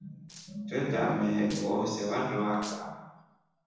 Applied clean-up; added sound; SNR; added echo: neural separator model SepFormer DNS4.